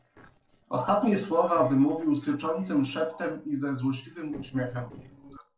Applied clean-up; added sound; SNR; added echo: neural separator model SepFormer DNS4.